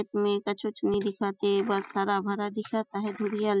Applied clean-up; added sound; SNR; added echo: classical method spectral subtraction.